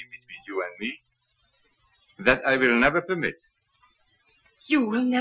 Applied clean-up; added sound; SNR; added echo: classical method Wiener filter.